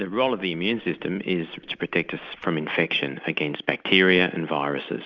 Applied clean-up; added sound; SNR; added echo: none; none; none; none.